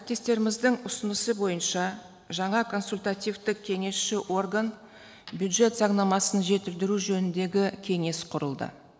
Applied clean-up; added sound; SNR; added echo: none; none; none; none.